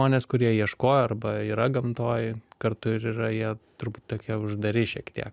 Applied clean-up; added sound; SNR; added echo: none; none; none; none.